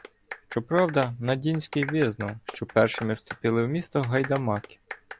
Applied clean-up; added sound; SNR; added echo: none; Clapping; 14 dB; none.